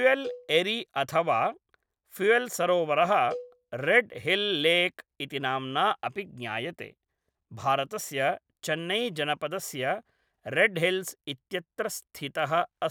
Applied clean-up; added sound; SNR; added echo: none; Cowbell; 17 dB; none.